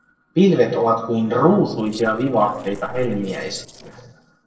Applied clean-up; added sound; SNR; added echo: neural separator model SepFormer DNS4.